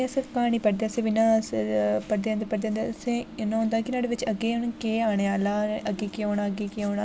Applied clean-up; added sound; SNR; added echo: none; none; none; none.